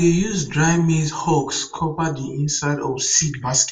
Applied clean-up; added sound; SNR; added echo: none; none; none; reverberation time 0.2 s.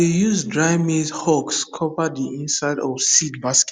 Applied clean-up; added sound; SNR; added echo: none; none; none; none.